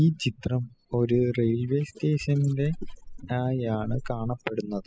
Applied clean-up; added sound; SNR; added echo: classical method spectral subtraction.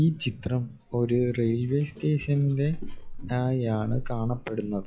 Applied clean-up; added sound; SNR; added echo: classical method log-MMSE.